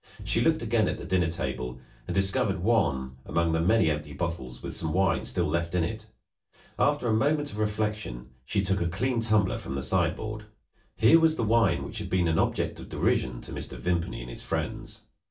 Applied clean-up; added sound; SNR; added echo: none; Bowed string instrument; 17 dB; reverberation time 0.2 s.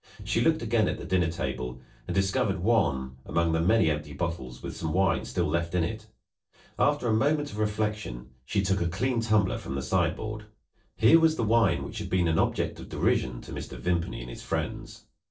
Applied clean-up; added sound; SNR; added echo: neural separator model SepFormer DNS4.